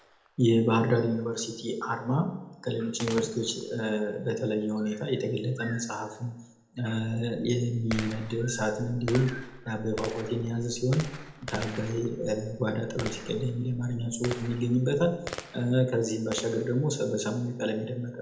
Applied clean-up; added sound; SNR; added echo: none; Gunshot, gunfire; 15 dB; reverberation time 0.8 s.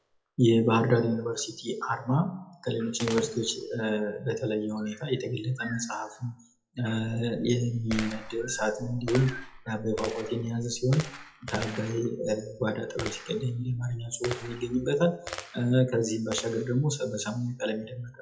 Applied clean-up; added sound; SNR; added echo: classical method WPE with log-MMSE.